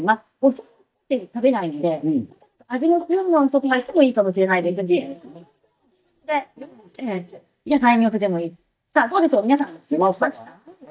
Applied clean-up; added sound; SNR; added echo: neural mask model DeepFilterNet 3.